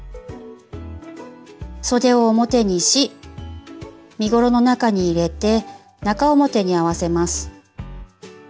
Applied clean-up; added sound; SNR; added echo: none; none; none; none.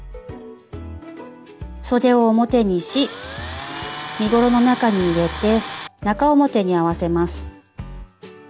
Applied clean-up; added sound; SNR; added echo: none; Tools; 10 dB; none.